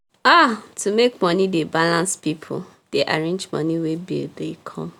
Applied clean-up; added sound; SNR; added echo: none; none; none; none.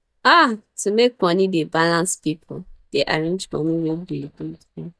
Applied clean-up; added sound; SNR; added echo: neural mask model DeepFilterNet 3.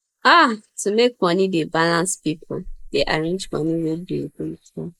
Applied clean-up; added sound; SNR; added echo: neural mask model Resemble Enhance denoiser.